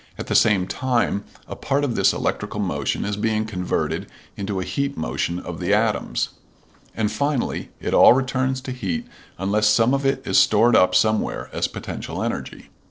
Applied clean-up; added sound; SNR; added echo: neural separator model SepFormer DNS4.